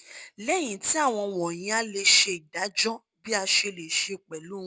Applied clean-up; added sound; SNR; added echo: none; none; none; none.